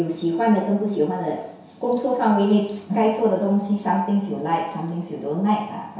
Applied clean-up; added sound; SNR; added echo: none; none; none; reverberation time 0.7 s.